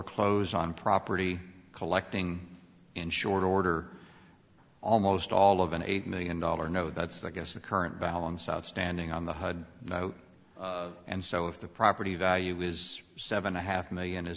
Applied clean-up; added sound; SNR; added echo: none; none; none; none.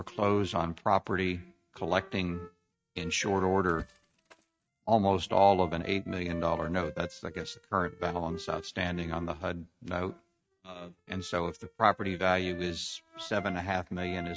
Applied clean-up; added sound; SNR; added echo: neural mask model RNNoise.